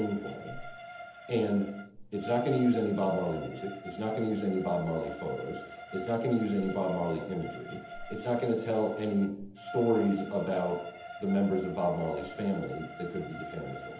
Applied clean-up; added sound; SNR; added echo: none; Bowed string instrument; 12 dB; reverberation time 0.8 s.